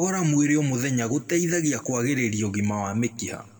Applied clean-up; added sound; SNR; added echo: none; none; none; reverberation time 1.0 s.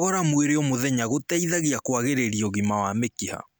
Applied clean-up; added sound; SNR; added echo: none; none; none; none.